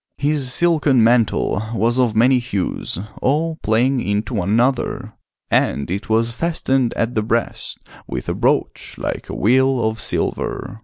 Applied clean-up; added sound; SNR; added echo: none; none; none; none.